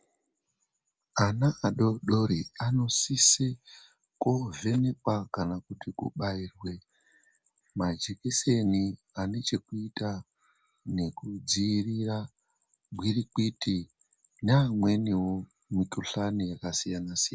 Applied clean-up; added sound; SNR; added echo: none; none; none; none.